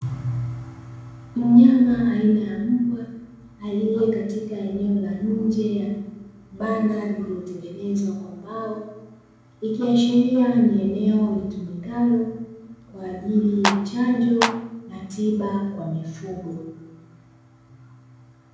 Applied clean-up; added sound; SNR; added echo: none; Clapping; 3 dB; reverberation time 0.9 s.